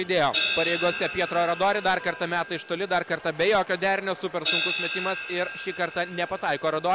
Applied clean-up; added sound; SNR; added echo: none; Crash cymbal; 7 dB; none.